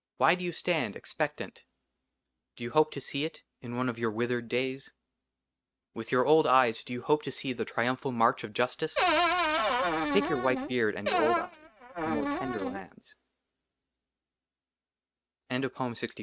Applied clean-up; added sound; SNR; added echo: neural mask model RNNoise.